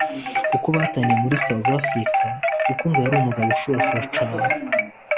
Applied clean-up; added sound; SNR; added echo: none; Wind chime; -2 dB; none.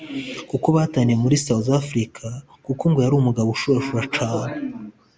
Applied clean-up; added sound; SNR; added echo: none; none; none; none.